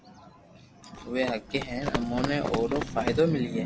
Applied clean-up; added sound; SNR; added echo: none; Run; 5 dB; none.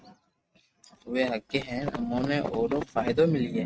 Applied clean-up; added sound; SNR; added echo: neural mask model RNNoise.